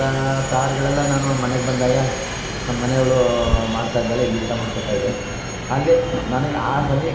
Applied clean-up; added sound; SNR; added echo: none; Subway, metro, underground; 6 dB; reverberation time 2.1 s.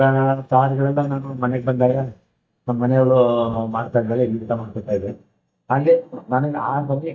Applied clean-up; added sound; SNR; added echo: neural mask model DeepFilterNet 3.